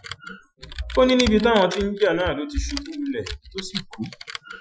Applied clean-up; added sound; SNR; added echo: classical method Wiener filter.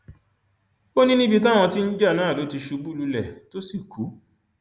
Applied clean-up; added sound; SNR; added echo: none; none; none; none.